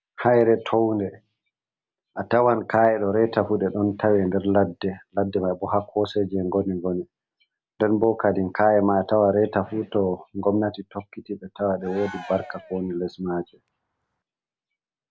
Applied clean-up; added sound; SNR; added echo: none; Cheering; 19 dB; none.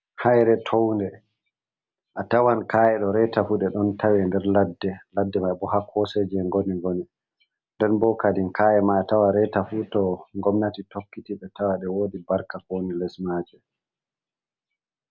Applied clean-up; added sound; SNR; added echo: none; none; none; none.